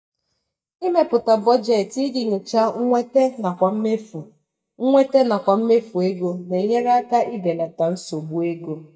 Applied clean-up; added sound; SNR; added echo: neural mask model DeepFilterNet 3.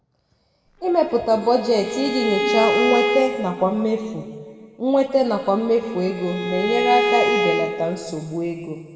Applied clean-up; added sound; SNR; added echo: none; Bowed string instrument; 3 dB; reverberation time 1.8 s.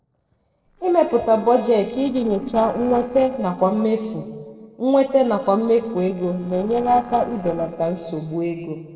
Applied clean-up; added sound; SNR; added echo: neural separator model SepFormer DNS4.